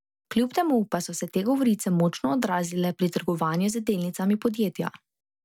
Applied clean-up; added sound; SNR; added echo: none; none; none; none.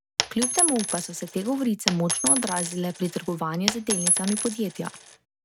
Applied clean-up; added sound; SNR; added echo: none; Coin (dropping); 0 dB; none.